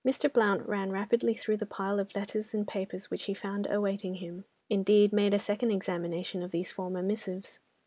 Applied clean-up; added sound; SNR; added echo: none; none; none; none.